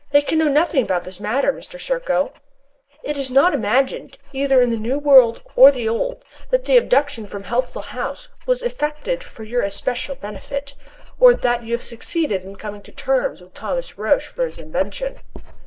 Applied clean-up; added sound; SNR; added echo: neural mask model Resemble Enhance denoiser.